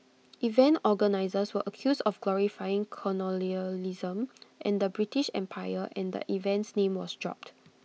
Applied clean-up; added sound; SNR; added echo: none; none; none; none.